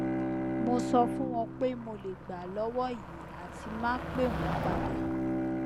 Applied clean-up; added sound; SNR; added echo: none; Motor vehicle (road) + Bowed string instrument; 0 dB; none.